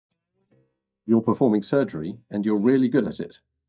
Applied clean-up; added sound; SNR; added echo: neural mask model DeepFilterNet 3.